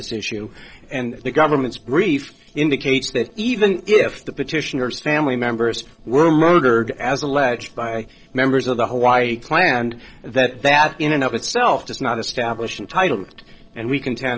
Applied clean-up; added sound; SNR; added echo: neural separator model SepFormer DNS4.